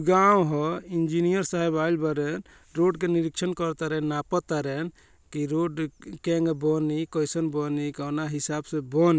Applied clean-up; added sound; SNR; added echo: none; none; none; none.